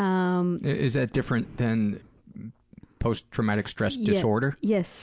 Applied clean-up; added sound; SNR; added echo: none; none; none; none.